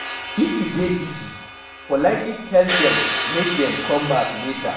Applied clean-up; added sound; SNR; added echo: none; Crash cymbal; 5 dB; reverberation time 0.6 s.